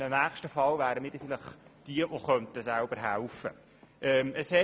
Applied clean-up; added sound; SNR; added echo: none; none; none; none.